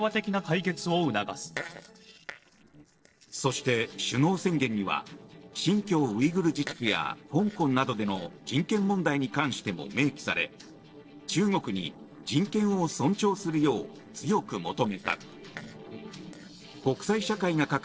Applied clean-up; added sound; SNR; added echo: neural separator model SepFormer DNS4.